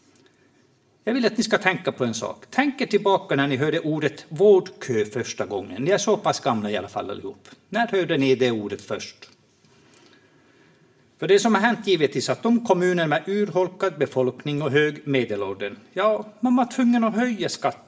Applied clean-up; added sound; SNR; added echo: none; none; none; reverberation time 0.5 s.